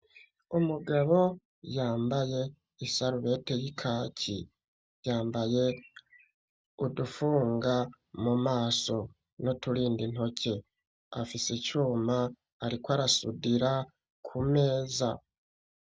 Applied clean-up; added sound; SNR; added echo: none; none; none; none.